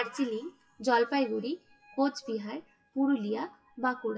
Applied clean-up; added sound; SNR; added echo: classical method WPE with log-MMSE.